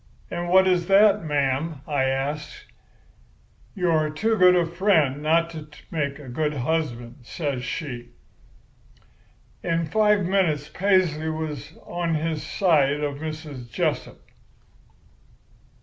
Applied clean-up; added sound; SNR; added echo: none; none; none; none.